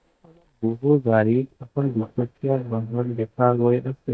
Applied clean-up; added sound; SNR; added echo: neural mask model DeepFilterNet 3.